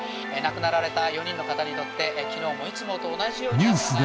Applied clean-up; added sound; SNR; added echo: none; Applause / Crowd / Cheering; 19 dB; none.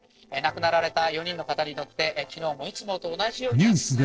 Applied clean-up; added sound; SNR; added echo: neural separator model SepFormer DNS4.